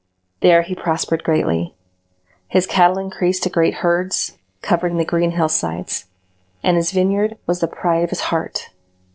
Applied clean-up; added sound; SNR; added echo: neural separator model SepFormer DNS4.